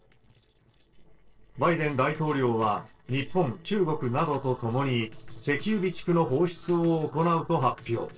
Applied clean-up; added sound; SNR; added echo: neural separator model SepFormer DNS4.